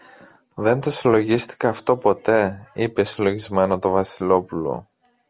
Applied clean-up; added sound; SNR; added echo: none; none; none; none.